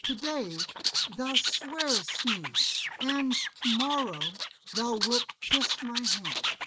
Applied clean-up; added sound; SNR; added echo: neural mask model Resemble Enhance denoiser.